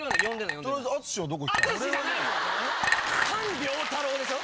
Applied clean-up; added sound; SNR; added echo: none; Skateboard + Chink, clink; 3 dB; none.